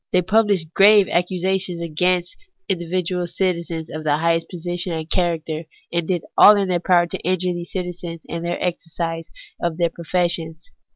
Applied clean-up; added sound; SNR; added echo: none; none; none; none.